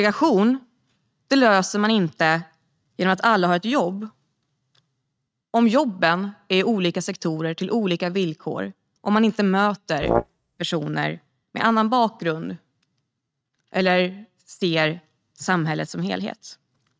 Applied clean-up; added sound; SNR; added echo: neural mask model RNNoise.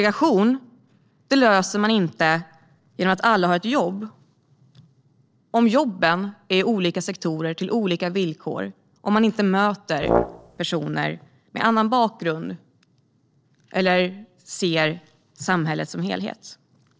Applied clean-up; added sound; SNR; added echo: neural separator model SepFormer DNS4.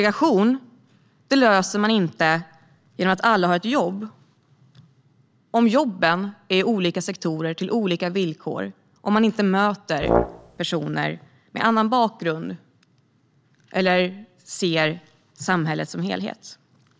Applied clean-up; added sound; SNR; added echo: none; Brass instrument; 2 dB; none.